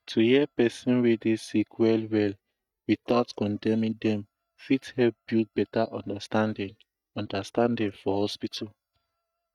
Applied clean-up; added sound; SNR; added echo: neural mask model DeepFilterNet 3.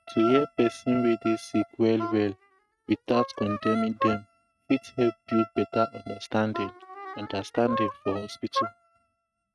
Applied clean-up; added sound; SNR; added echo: neural mask model RNNoise.